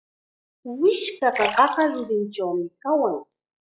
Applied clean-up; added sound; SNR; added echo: classical method log-MMSE.